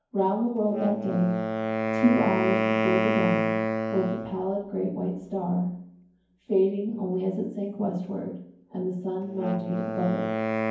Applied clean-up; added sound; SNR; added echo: none; Wind instrument, woodwind instrument; 2 dB; reverberation time 0.9 s.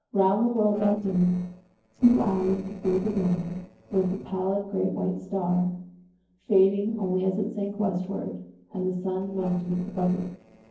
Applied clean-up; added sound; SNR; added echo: neural separator model SepFormer DNS4.